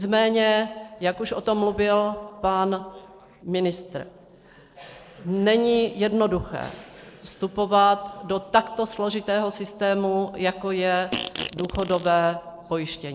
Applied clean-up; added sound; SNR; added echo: neural separator model SepFormer DNS4.